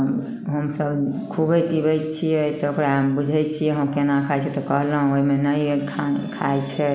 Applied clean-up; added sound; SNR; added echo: none; none; none; none.